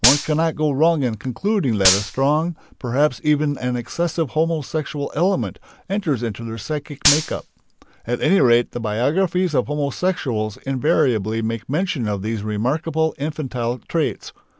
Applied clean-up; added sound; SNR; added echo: none; Gunshot, gunfire; 3 dB; none.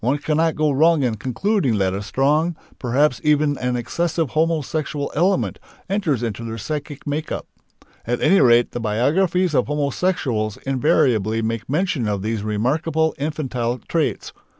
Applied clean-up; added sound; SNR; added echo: none; none; none; none.